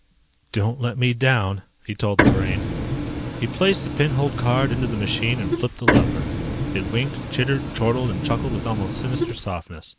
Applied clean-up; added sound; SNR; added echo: none; Printer; 0 dB; none.